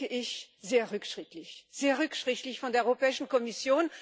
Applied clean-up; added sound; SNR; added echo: none; none; none; none.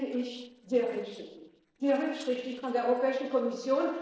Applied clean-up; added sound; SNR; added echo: neural separator model SepFormer DNS4.